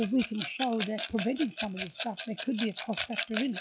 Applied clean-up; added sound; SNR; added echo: classical method log-MMSE.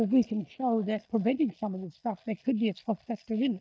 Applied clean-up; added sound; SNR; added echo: neural mask model DeepFilterNet 3.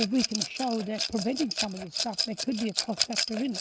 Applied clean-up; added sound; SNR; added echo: neural mask model RNNoise.